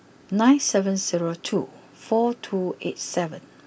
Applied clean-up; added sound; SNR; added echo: none; none; none; none.